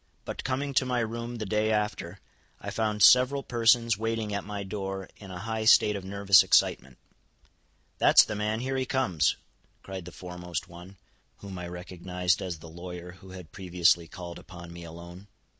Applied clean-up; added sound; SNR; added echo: none; none; none; none.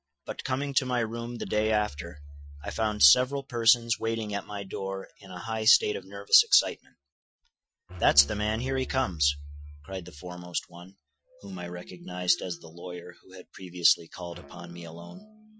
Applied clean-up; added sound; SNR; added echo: classical method Wiener filter.